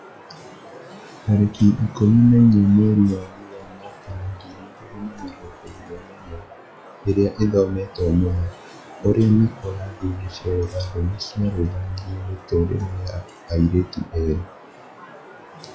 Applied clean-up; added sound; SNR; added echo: classical method log-MMSE.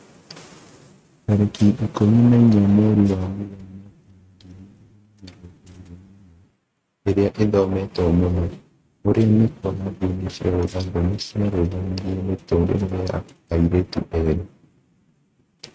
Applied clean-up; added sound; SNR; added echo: neural mask model RNNoise.